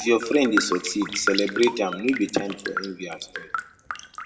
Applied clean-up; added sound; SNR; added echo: none; Raindrop; 7 dB; reverberation time 0.5 s.